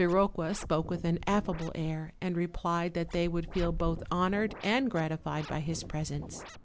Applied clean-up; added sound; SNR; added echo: none; Scratching (performance technique) + Gull, seagull; 11 dB; none.